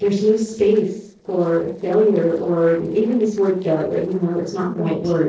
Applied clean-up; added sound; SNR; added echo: neural separator model SepFormer DNS4.